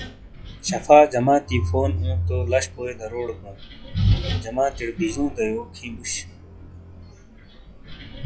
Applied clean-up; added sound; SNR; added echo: classical method log-MMSE.